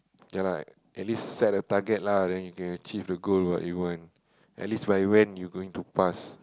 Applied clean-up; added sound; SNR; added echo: none; none; none; none.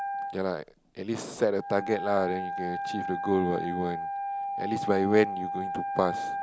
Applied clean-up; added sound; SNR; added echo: none; Wind instrument, woodwind instrument; 4 dB; none.